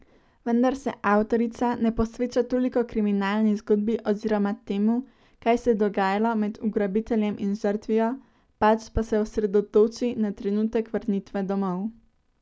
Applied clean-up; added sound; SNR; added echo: none; none; none; none.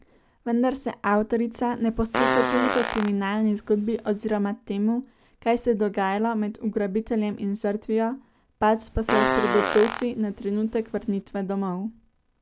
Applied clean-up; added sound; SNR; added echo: none; Fart; 3 dB; none.